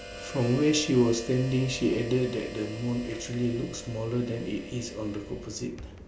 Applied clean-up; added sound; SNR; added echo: none; Harmonica; 15 dB; none.